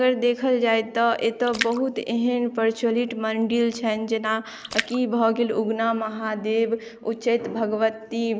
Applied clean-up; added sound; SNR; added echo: none; Splash, splatter; 13 dB; none.